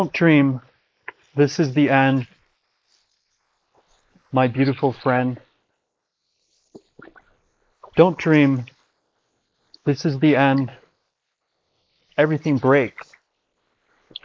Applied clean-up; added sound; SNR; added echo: neural mask model Resemble Enhance denoiser.